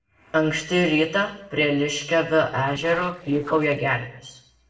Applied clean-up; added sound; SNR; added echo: neural separator model SepFormer DNS4.